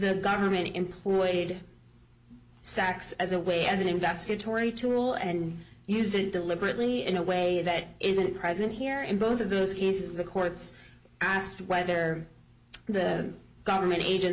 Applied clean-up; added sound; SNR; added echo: none; none; none; none.